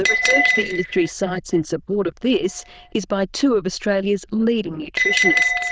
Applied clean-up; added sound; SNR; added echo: neural diffusion model UNIVERSE++.